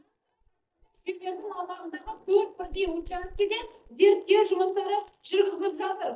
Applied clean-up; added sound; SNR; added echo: neural mask model DeepFilterNet 3.